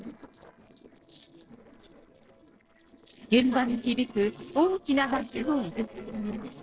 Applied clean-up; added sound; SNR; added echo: neural separator model SepFormer DNS4.